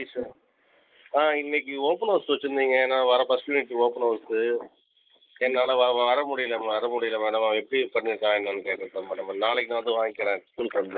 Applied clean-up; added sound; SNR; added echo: neural mask model Resemble Enhance denoiser.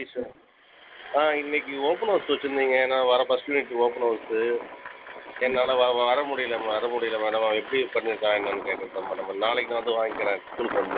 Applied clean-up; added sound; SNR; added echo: none; Engine; 13 dB; none.